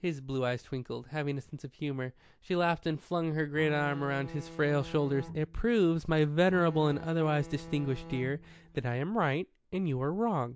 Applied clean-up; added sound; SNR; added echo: none; Bowed string instrument; 16 dB; none.